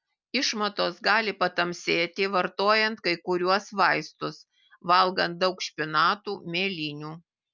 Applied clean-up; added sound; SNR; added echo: none; none; none; none.